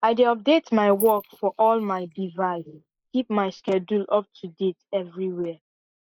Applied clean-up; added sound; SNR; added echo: neural mask model Resemble Enhance denoiser.